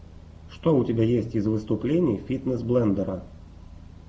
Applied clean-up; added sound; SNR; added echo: none; none; none; none.